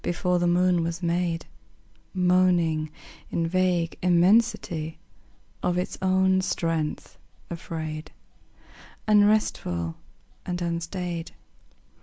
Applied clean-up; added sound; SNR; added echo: none; none; none; none.